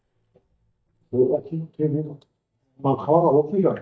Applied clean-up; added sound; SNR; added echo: neural mask model DeepFilterNet 3.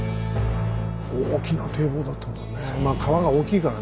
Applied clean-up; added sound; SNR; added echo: none; none; none; none.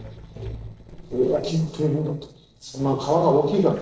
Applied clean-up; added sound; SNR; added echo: neural separator model SepFormer DNS4.